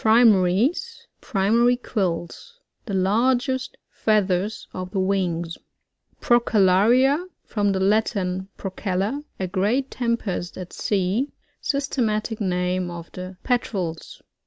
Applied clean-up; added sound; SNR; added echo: none; none; none; none.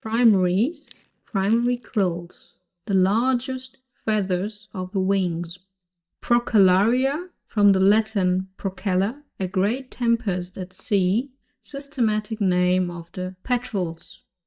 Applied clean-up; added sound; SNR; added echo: neural mask model DeepFilterNet 3.